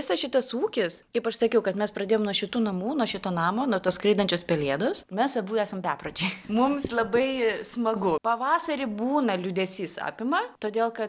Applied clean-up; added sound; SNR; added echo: none; none; none; none.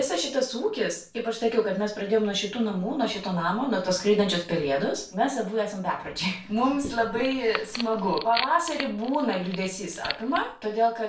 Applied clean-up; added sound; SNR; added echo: none; Wood; 11 dB; reverberation time 0.3 s.